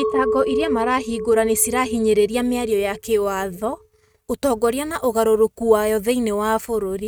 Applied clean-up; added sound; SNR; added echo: neural mask model RNNoise.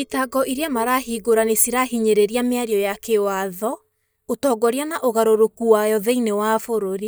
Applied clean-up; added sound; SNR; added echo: neural mask model DeepFilterNet 3.